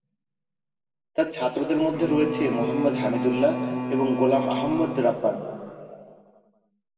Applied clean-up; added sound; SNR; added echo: none; Bowed string instrument; 4 dB; reverberation time 2.3 s.